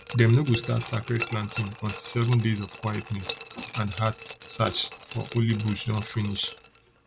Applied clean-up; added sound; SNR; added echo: none; Glass; 13 dB; none.